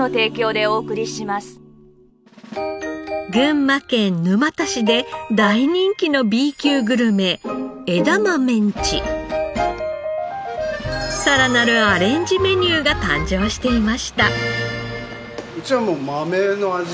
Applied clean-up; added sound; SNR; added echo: none; none; none; none.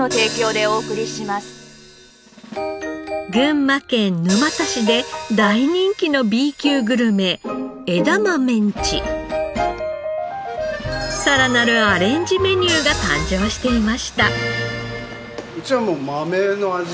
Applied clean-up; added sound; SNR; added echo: none; Hi-hat; 14 dB; none.